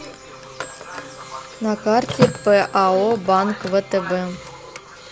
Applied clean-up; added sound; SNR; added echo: none; Telephone; 10 dB; none.